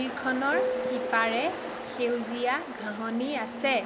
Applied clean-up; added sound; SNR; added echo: none; Ocean; 4 dB; none.